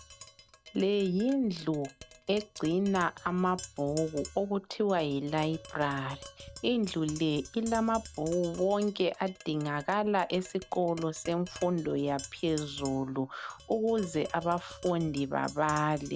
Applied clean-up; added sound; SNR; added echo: none; Tap; 18 dB; none.